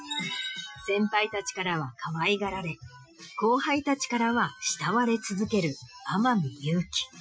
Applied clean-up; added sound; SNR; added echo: classical method Wiener filter.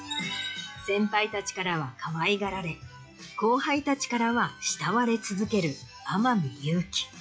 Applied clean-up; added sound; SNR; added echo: classical method log-MMSE.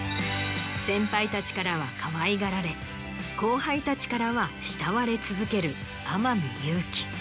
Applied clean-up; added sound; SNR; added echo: none; Wind instrument, woodwind instrument + Wind instrument, woodwind instrument; 19 dB; none.